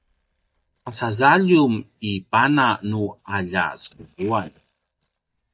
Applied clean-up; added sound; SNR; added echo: neural mask model DeepFilterNet 3.